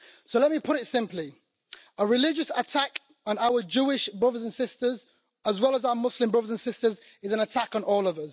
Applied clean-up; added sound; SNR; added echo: none; none; none; none.